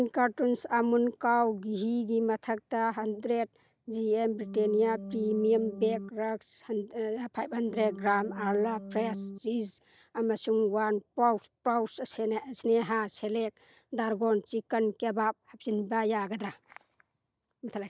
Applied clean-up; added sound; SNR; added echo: neural mask model DeepFilterNet 3.